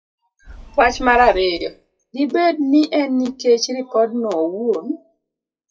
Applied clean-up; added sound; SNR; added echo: classical method WPE with log-MMSE.